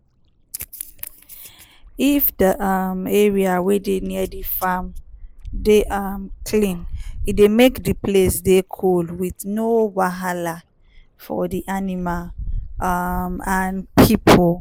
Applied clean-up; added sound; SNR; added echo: neural mask model Resemble Enhance denoiser.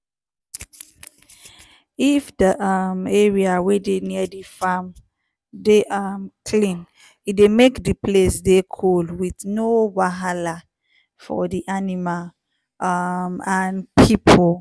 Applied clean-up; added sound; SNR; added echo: none; none; none; none.